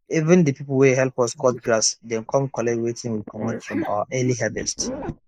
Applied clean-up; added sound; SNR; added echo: neural mask model Resemble Enhance denoiser.